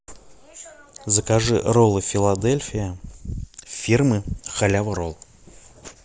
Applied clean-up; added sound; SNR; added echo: none; none; none; none.